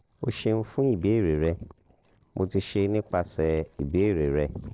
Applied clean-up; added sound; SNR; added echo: neural separator model SepFormer DNS4.